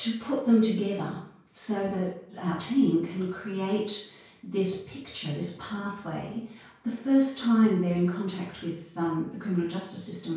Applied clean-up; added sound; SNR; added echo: none; none; none; reverberation time 0.5 s.